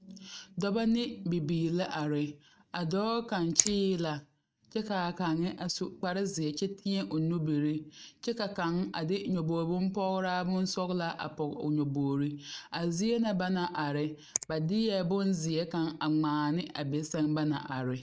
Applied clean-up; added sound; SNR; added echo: neural mask model RNNoise.